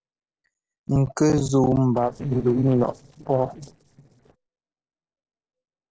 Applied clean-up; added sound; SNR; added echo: neural separator model SepFormer DNS4.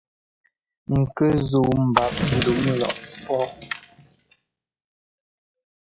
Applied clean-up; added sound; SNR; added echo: classical method log-MMSE.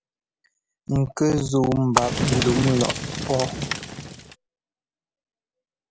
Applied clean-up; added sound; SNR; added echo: none; Fire; 1 dB; none.